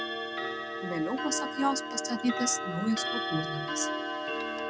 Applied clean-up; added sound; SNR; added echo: none; Clock; 1 dB; none.